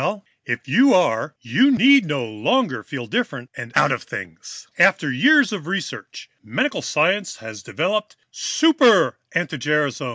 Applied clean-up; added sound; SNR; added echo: none; none; none; none.